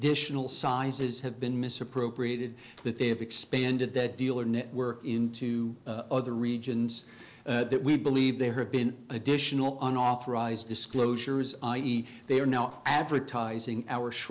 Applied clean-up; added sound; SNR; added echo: neural separator model SepFormer DNS4.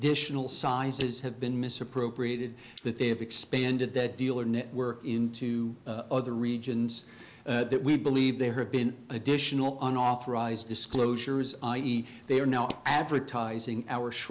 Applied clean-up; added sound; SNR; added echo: neural mask model Resemble Enhance denoiser.